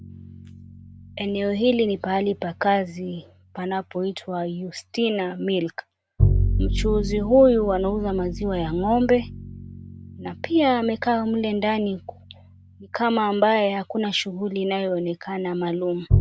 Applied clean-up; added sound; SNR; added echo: none; Bowed string instrument; 6 dB; none.